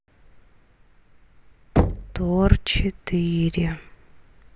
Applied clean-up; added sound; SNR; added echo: none; Knock; 4 dB; none.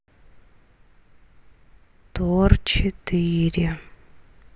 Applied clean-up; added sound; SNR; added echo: none; none; none; none.